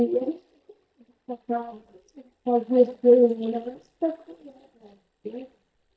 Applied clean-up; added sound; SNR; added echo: neural mask model DeepFilterNet 3.